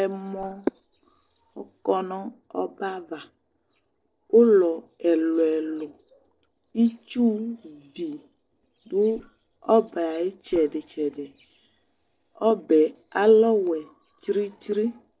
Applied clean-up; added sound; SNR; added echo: neural separator model SepFormer DNS4.